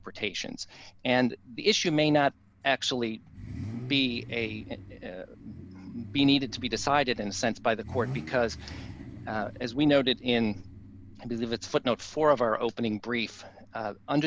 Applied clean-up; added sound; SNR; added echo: none; Idling / Accelerating, revving, vroom / Car; 15 dB; none.